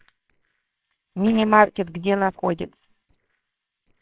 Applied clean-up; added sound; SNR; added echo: neural separator model SepFormer WHAMR!.